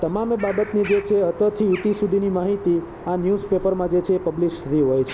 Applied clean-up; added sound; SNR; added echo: none; Bird vocalization, bird call, bird song; 17 dB; none.